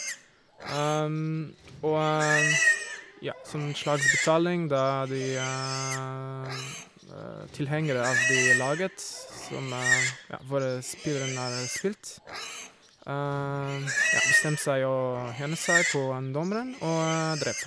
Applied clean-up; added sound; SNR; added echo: none; Livestock, farm animals, working animals; 1 dB; none.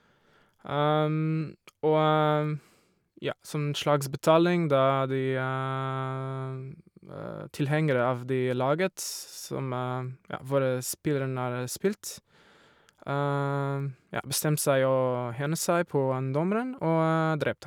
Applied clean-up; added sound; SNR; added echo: none; none; none; none.